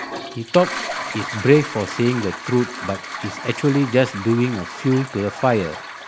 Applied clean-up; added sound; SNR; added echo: none; Toilet flush; 10 dB; none.